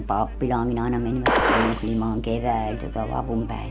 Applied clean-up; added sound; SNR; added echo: none; Gunshot, gunfire; 0 dB; none.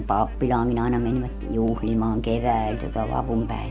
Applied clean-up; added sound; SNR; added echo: none; none; none; none.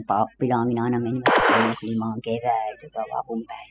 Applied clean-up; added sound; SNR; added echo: classical method spectral subtraction.